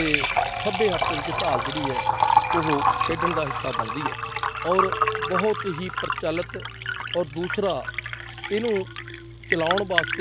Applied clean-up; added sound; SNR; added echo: none; Liquid; -2 dB; none.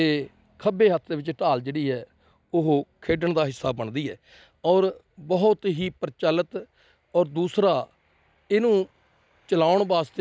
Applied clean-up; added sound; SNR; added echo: none; none; none; none.